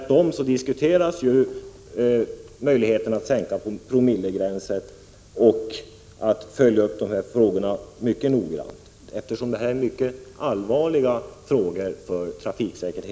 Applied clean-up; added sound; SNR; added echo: none; none; none; none.